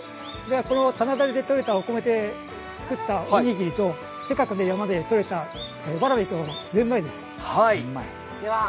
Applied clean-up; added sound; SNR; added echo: none; none; none; none.